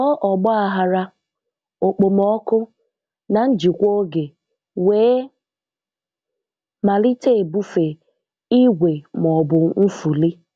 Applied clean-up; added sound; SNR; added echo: none; none; none; none.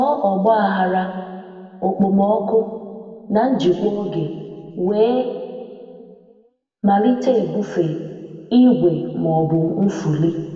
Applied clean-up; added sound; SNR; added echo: none; none; none; reverberation time 2.1 s.